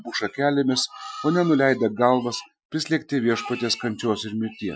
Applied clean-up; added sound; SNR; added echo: classical method Wiener filter.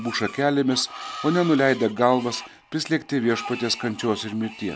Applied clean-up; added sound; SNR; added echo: none; Screech; 15 dB; none.